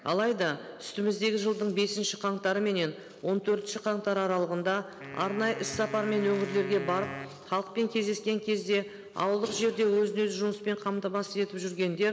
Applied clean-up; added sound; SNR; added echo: none; Wind instrument, woodwind instrument; 13 dB; none.